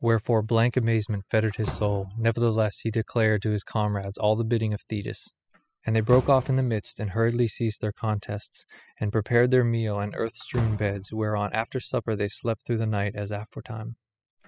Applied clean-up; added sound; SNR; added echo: classical method spectral subtraction.